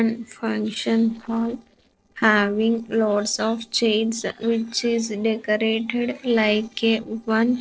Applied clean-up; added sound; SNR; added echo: neural separator model SepFormer DNS4.